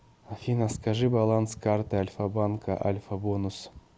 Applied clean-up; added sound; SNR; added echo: none; none; none; none.